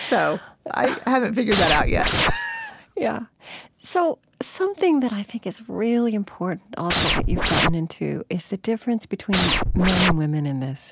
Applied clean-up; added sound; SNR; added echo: none; Scratching (performance technique); -3 dB; none.